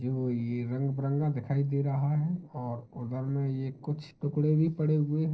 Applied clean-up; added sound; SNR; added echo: neural separator model SepFormer DNS4.